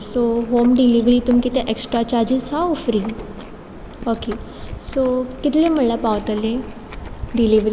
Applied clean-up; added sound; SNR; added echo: none; Chewing, mastication; 19 dB; none.